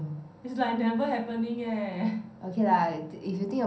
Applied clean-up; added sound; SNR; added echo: none; none; none; reverberation time 0.6 s.